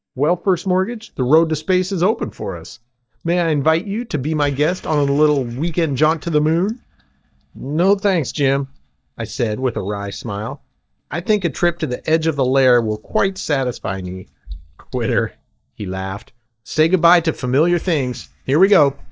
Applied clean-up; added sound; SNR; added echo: neural mask model DeepFilterNet 3.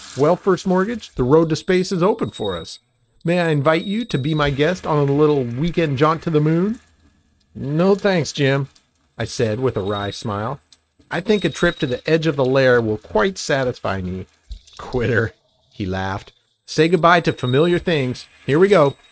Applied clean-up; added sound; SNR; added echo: neural mask model RNNoise.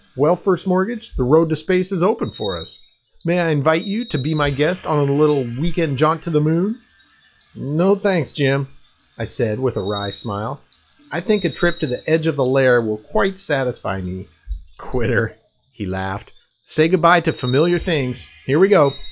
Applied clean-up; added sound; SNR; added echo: classical method log-MMSE.